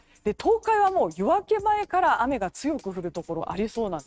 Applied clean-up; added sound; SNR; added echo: neural mask model RNNoise.